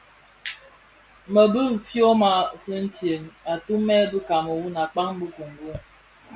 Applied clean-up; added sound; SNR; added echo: none; none; none; none.